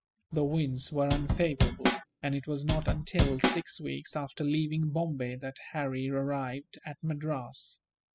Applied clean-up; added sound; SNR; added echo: classical method spectral subtraction.